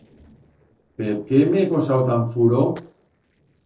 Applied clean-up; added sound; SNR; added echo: neural separator model SepFormer DNS4.